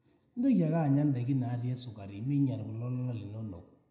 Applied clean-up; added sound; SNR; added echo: none; none; none; reverberation time 0.7 s.